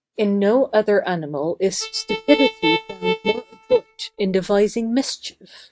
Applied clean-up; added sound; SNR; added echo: neural mask model RNNoise.